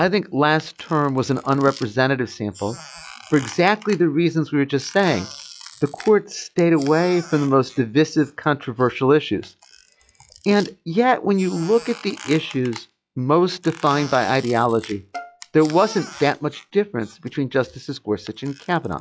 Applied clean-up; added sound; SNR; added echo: classical method log-MMSE.